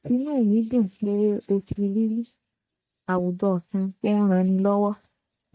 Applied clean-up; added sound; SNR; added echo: neural mask model DeepFilterNet 3.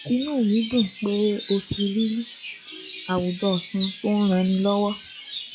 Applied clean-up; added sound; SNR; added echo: classical method log-MMSE.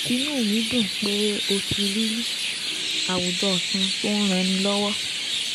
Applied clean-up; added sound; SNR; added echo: none; Chirp, tweet; 0 dB; none.